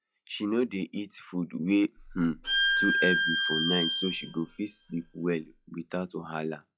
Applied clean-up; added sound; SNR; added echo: classical method log-MMSE.